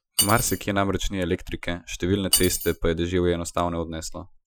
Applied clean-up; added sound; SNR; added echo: classical method Wiener filter.